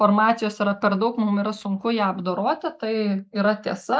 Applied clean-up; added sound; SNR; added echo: neural mask model Resemble Enhance denoiser.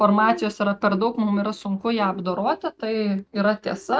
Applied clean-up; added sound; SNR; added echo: neural mask model RNNoise.